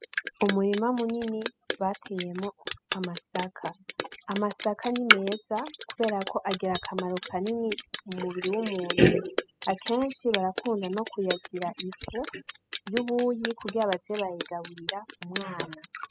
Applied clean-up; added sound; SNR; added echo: classical method spectral subtraction.